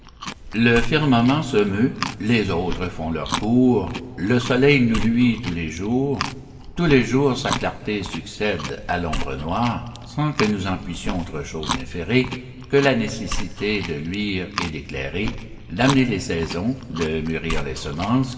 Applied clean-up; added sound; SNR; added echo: none; Chewing, mastication; 10 dB; reverberation time 2.1 s.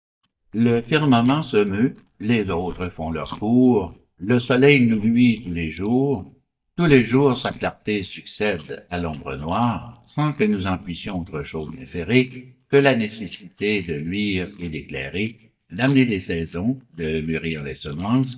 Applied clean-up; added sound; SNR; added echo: neural mask model DeepFilterNet 3.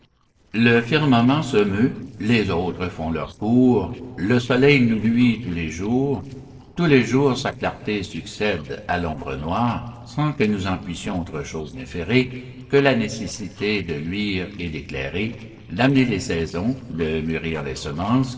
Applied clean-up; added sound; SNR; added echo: neural separator model SepFormer DNS4.